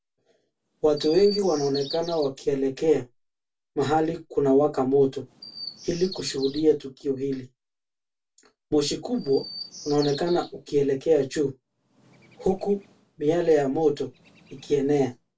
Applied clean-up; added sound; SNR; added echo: none; Chirp, tweet; 19 dB; reverberation time 0.2 s.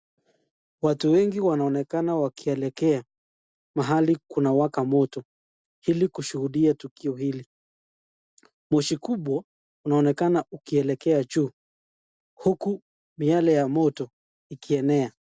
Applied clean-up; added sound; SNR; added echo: none; none; none; none.